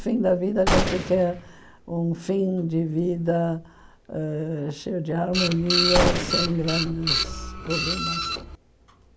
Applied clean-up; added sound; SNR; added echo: none; Printer + Gunshot, gunfire; 0 dB; none.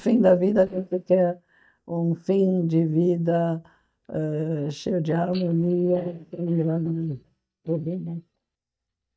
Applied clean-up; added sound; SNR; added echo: neural mask model DeepFilterNet 3.